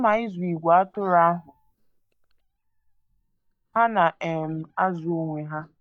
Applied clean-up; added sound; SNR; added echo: neural mask model DeepFilterNet 3.